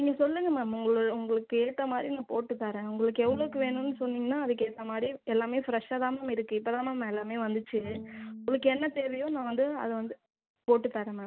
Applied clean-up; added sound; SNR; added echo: none; Bowed string instrument; 17 dB; none.